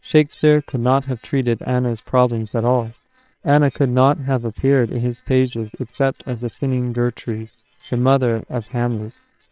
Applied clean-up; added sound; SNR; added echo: neural separator model SepFormer WHAM!.